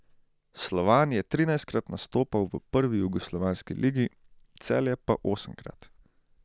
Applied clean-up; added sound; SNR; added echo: none; none; none; none.